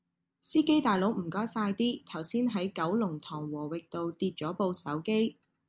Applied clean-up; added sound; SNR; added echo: none; none; none; none.